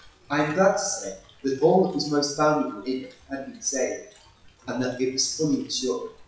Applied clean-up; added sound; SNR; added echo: classical method WPE with log-MMSE.